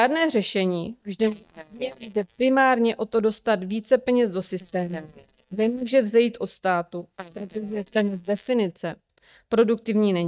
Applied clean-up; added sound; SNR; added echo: neural mask model DeepFilterNet 3.